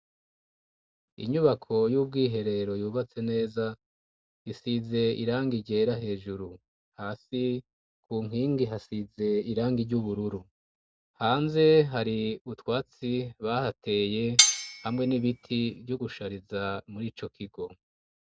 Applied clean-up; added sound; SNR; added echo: none; Cutlery, silverware; -2 dB; none.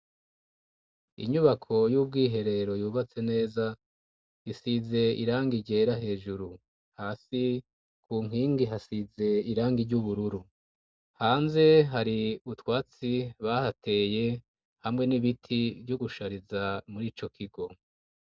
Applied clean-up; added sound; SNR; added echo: none; none; none; none.